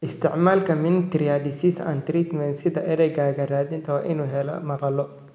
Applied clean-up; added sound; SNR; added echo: none; none; none; none.